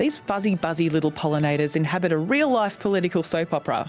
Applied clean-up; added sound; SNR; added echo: none; none; none; none.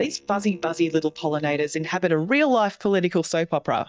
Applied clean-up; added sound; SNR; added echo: neural mask model DeepFilterNet 3.